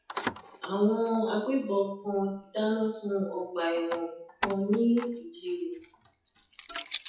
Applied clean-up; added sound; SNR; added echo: classical method WPE with log-MMSE.